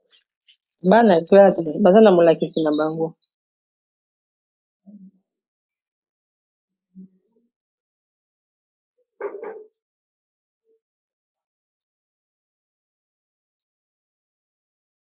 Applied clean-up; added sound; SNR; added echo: neural mask model Resemble Enhance denoiser.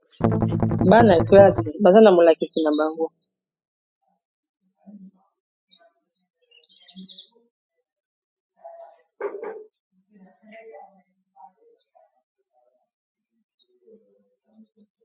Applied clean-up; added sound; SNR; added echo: classical method spectral subtraction.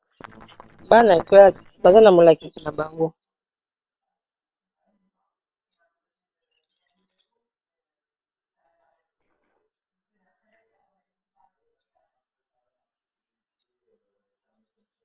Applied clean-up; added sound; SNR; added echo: neural separator model SepFormer WHAM!.